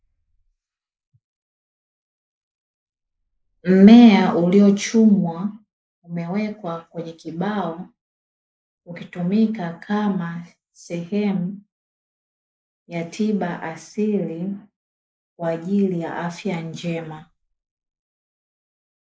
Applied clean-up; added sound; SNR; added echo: neural mask model Resemble Enhance denoiser.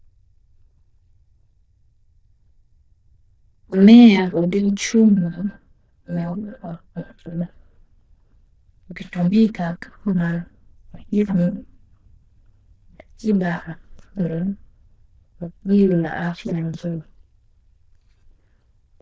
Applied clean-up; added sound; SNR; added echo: neural diffusion model UNIVERSE++.